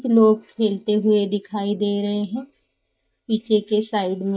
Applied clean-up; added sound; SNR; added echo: neural mask model DeepFilterNet 3.